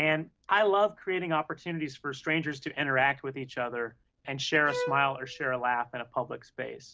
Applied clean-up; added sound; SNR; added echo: none; Bowed string instrument; 10 dB; none.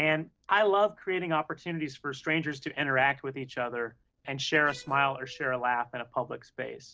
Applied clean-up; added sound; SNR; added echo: neural separator model SepFormer DNS4.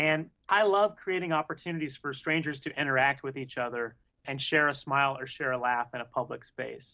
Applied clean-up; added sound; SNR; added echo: none; none; none; none.